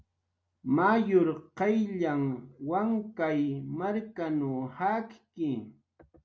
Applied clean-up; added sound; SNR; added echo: none; none; none; none.